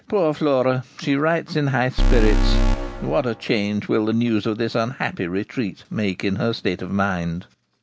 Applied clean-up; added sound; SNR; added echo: none; Alarm; -5 dB; none.